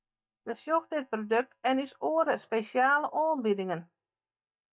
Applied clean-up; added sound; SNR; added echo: neural mask model DeepFilterNet 3.